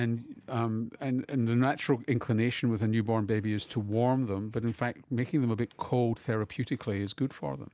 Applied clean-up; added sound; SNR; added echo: none; none; none; none.